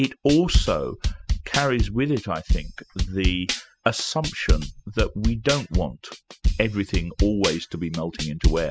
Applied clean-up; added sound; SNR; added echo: classical method spectral subtraction.